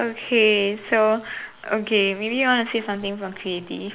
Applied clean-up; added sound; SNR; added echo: none; none; none; none.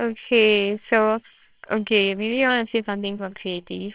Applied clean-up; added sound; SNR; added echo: neural separator model SepFormer WHAMR!.